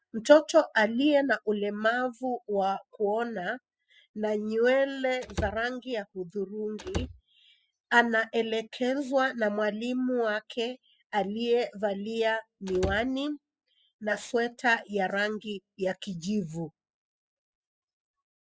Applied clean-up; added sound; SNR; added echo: classical method spectral subtraction.